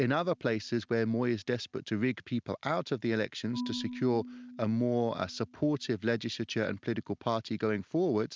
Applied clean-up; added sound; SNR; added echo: none; Marimba, xylophone / Wood; 17 dB; none.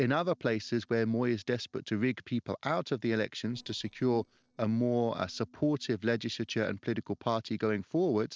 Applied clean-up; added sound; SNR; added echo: neural separator model SepFormer DNS4.